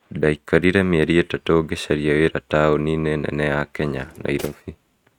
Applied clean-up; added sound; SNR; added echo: neural mask model RNNoise.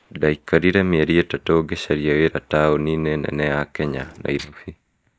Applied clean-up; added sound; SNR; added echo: neural mask model DeepFilterNet 3.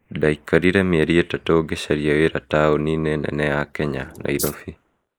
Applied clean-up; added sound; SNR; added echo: neural mask model Resemble Enhance denoiser.